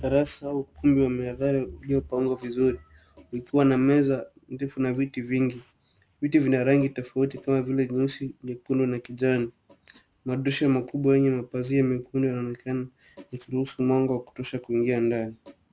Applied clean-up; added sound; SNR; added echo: none; none; none; none.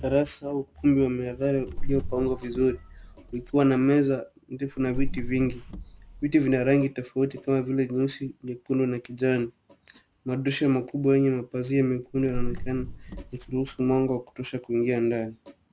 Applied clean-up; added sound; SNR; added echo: none; Car; 6 dB; none.